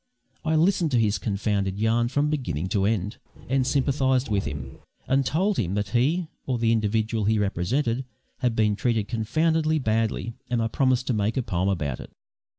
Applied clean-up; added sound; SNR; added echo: none; Growling; 11 dB; none.